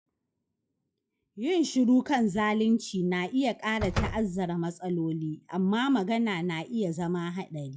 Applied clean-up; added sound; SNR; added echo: classical method log-MMSE.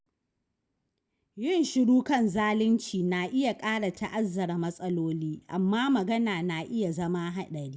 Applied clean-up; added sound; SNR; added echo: none; none; none; none.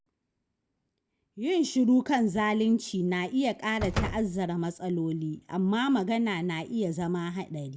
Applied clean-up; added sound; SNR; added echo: none; Slam; 8 dB; none.